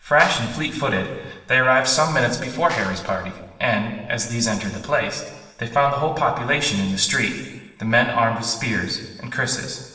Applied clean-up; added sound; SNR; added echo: neural separator model SepFormer DNS4.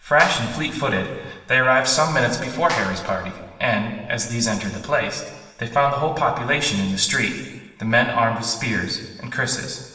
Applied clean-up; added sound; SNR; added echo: none; Clapping; 12 dB; reverberation time 1.2 s.